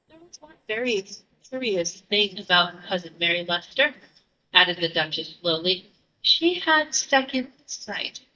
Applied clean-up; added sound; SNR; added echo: neural mask model DeepFilterNet 3.